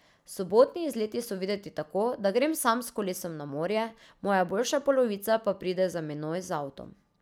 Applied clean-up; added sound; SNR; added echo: none; none; none; none.